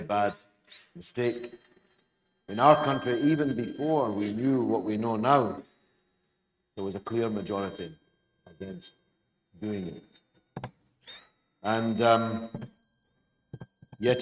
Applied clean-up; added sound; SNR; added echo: neural mask model RNNoise.